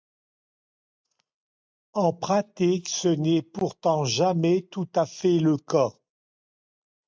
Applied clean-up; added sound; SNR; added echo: none; none; none; none.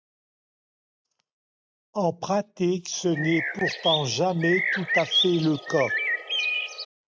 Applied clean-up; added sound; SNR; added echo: none; Bird; 0 dB; none.